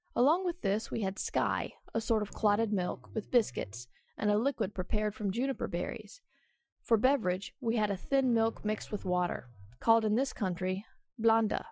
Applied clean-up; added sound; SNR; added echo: classical method Wiener filter.